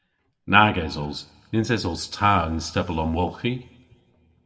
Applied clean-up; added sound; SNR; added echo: none; none; none; reverberation time 0.9 s.